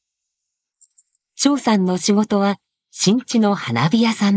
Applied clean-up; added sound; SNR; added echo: neural mask model Resemble Enhance denoiser.